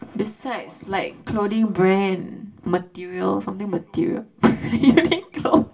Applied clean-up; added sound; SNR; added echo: none; none; none; reverberation time 0.2 s.